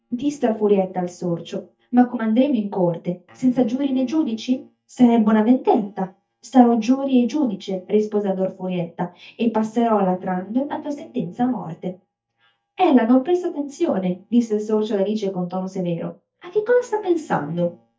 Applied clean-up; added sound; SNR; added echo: neural mask model DeepFilterNet 3.